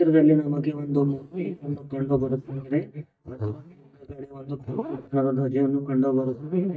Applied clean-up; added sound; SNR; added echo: neural mask model DeepFilterNet 3.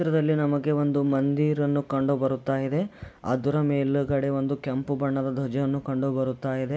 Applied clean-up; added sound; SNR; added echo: none; none; none; none.